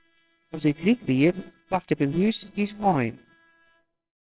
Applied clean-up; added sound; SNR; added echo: neural separator model SepFormer WHAMR!.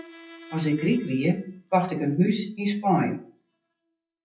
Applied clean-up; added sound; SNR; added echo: classical method WPE with log-MMSE.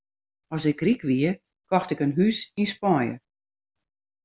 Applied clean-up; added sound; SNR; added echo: none; none; none; none.